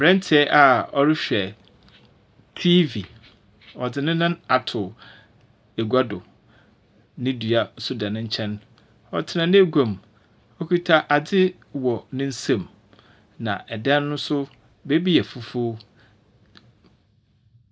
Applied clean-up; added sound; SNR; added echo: none; none; none; none.